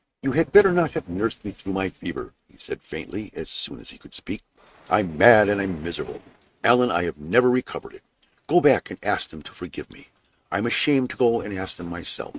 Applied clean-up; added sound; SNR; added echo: neural mask model RNNoise.